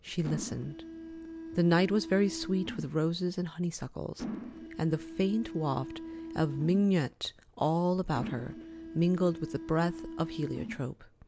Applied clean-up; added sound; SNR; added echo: none; Mechanisms; 11 dB; none.